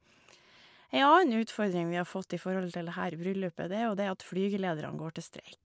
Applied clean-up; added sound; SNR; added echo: none; none; none; none.